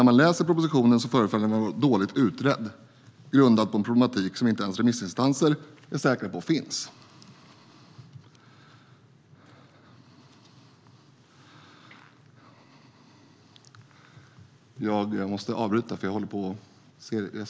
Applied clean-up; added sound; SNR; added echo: none; none; none; none.